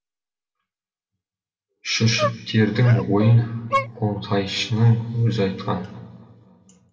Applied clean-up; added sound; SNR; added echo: none; Dog; 9 dB; reverberation time 2.9 s.